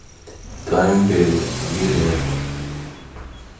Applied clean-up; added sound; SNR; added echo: none; Accelerating, revving, vroom / Car; 6 dB; reverberation time 0.6 s.